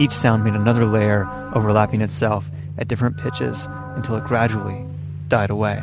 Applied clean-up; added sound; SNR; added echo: none; none; none; none.